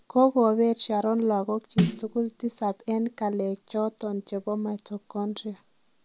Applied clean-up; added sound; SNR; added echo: none; Snare drum; 3 dB; none.